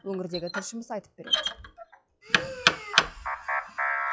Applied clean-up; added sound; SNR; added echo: classical method log-MMSE.